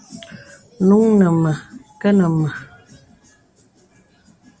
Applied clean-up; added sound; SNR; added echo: none; none; none; none.